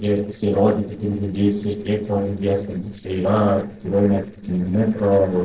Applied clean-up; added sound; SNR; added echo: neural separator model SepFormer DNS4.